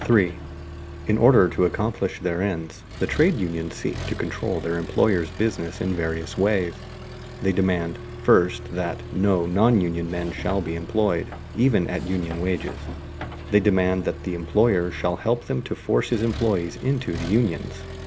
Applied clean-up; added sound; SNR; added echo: none; Accelerating, revving, vroom; 12 dB; none.